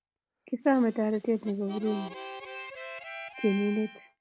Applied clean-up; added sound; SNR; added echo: none; Harmonica; 13 dB; none.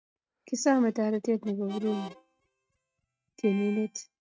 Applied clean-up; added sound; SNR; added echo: neural mask model RNNoise.